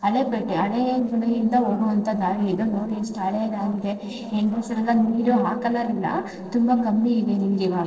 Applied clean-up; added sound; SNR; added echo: neural separator model SepFormer DNS4.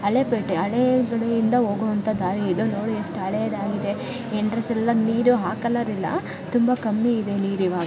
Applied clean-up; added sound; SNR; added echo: none; none; none; none.